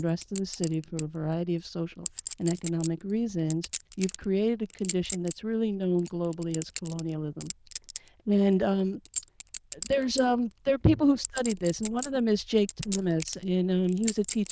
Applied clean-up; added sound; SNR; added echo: neural diffusion model UNIVERSE++.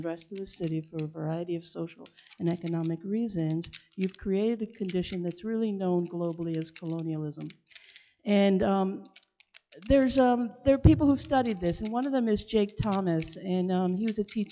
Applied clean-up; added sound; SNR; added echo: classical method log-MMSE.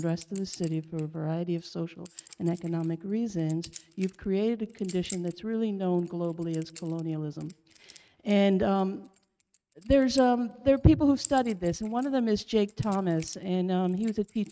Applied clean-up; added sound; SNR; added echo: neural mask model RNNoise.